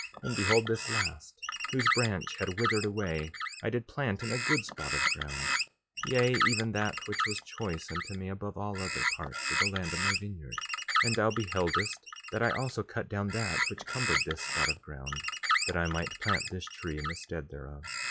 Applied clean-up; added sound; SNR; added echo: classical method log-MMSE.